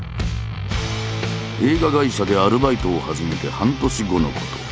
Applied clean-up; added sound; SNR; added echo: none; none; none; none.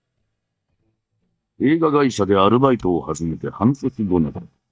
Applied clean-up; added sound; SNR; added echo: neural mask model DeepFilterNet 3.